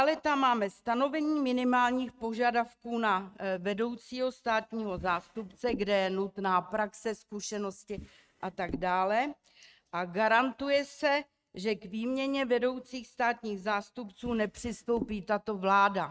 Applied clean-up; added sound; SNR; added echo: neural mask model RNNoise.